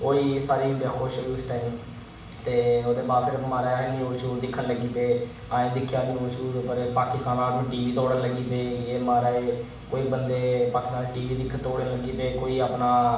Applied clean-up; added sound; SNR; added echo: none; none; none; reverberation time 0.7 s.